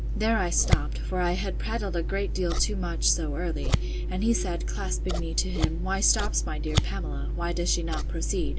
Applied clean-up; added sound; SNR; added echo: none; Scissors; -3 dB; none.